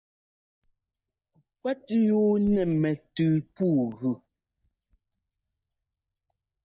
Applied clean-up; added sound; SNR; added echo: neural mask model DeepFilterNet 3.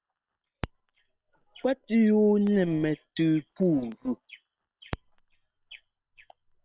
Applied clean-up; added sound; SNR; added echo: neural separator model SepFormer WHAM!.